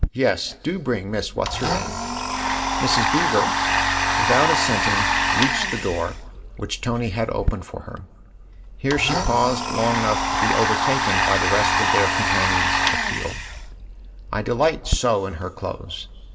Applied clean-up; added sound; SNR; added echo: none; Domestic sounds, home sounds; -2 dB; reverberation time 1.8 s.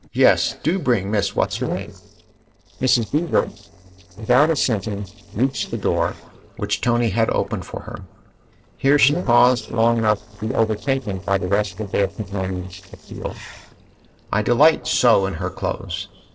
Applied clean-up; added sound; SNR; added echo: neural separator model SepFormer DNS4.